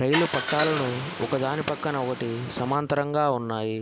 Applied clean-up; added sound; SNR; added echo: none; Car; 6 dB; none.